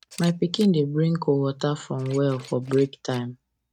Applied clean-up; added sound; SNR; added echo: neural mask model RNNoise.